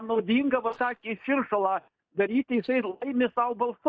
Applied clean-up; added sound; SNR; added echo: neural mask model DeepFilterNet 3.